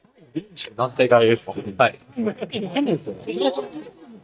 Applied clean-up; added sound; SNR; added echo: neural mask model DeepFilterNet 3.